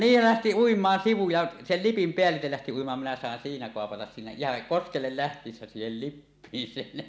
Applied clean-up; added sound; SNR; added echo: none; none; none; none.